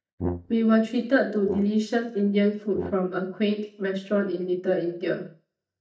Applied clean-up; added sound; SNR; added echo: neural mask model DeepFilterNet 3.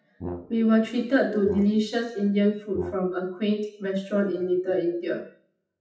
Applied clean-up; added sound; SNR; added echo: classical method WPE with log-MMSE.